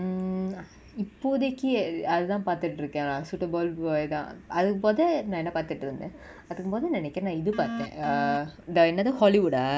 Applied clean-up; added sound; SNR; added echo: none; none; none; none.